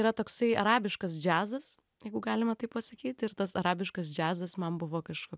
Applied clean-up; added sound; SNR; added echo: none; none; none; none.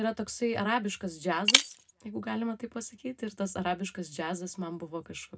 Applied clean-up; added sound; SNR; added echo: none; Shatter; -2 dB; reverberation time 0.2 s.